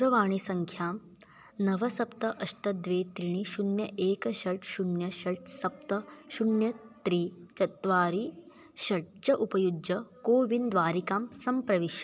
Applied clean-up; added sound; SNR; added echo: none; none; none; none.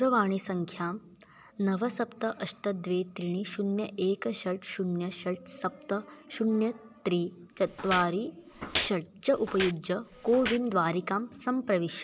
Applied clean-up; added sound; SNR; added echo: none; Walk, footsteps; 9 dB; none.